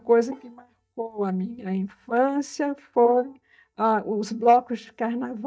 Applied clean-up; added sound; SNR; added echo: neural mask model DeepFilterNet 3.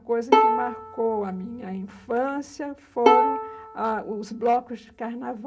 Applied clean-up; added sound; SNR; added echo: none; Bowed string instrument; -3 dB; reverberation time 0.3 s.